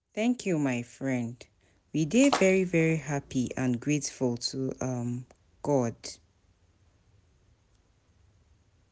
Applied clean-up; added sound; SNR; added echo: none; Splash, splatter; 8 dB; none.